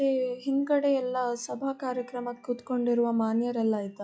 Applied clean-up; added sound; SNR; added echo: classical method log-MMSE.